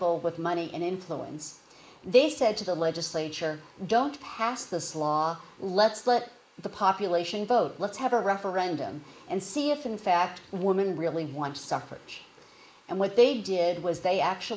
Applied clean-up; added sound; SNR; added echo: neural mask model Resemble Enhance denoiser.